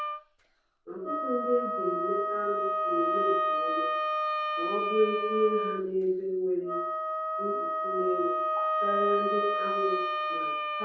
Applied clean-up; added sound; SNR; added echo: none; Wind instrument, woodwind instrument; -2 dB; reverberation time 0.7 s.